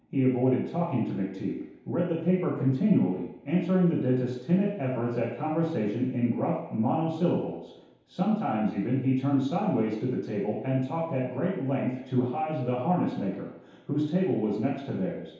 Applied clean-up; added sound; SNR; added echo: none; none; none; reverberation time 0.8 s.